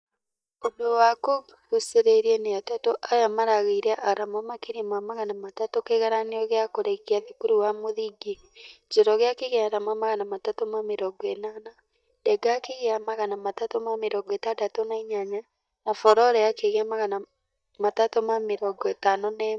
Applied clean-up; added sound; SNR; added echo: neural mask model DeepFilterNet 3.